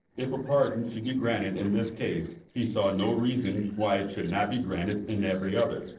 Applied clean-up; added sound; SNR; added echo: neural separator model SepFormer DNS4.